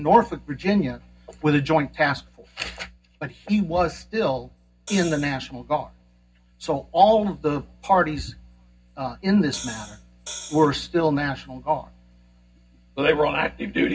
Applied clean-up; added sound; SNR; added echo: none; Hi-hat; 14 dB; reverberation time 0.4 s.